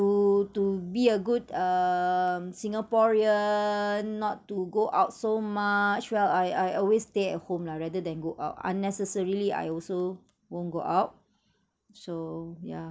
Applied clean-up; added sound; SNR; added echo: none; none; none; none.